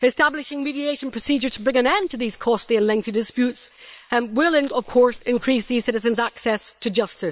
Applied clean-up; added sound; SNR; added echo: neural separator model SepFormer WHAM!.